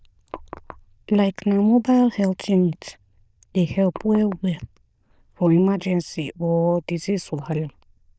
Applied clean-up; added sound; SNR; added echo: neural diffusion model UNIVERSE++.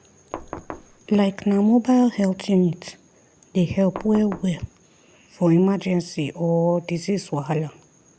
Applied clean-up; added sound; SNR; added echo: none; Knock; 14 dB; none.